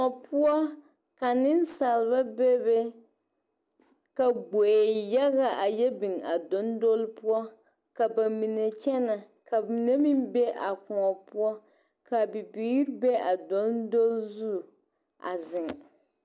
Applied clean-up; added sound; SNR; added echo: none; none; none; none.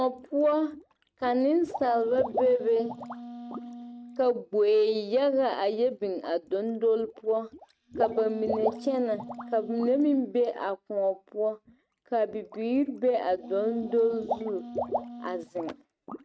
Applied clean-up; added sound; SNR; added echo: neural mask model RNNoise.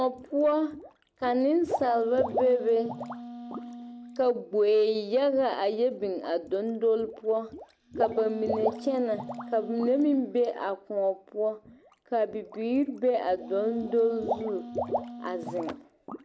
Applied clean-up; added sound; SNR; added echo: none; Wind instrument, woodwind instrument + Water / Liquid; 10 dB; none.